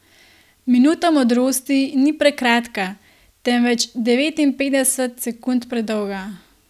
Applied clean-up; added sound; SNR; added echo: none; none; none; none.